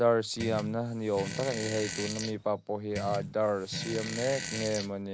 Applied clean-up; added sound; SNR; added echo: none; Fart; 8 dB; none.